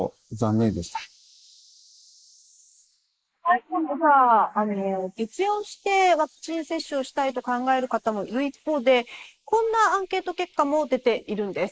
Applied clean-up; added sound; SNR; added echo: neural mask model Resemble Enhance denoiser.